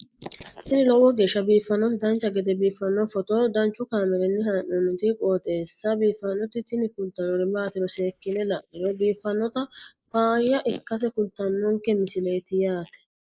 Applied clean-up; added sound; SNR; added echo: neural mask model Resemble Enhance denoiser.